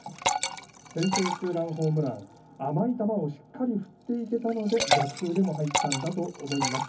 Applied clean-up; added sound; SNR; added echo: none; Liquid; 3 dB; reverberation time 0.3 s.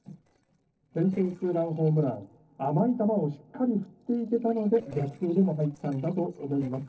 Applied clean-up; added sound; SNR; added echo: neural separator model SepFormer DNS4.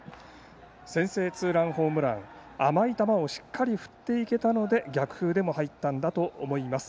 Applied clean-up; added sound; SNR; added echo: none; none; none; none.